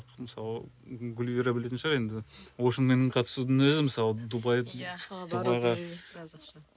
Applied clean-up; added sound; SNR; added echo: none; none; none; none.